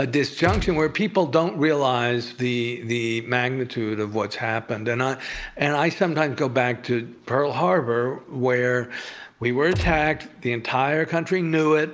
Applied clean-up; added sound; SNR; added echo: none; Gunshot, gunfire; 5 dB; none.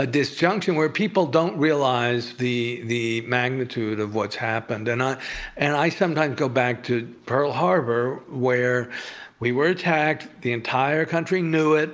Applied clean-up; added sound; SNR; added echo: none; none; none; none.